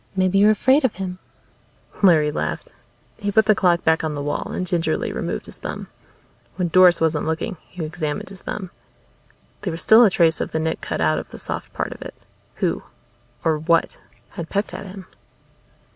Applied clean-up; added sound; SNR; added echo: none; none; none; none.